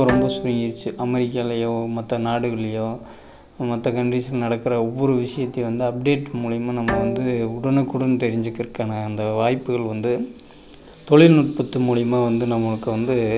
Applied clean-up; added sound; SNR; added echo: none; Bowed string instrument; 12 dB; none.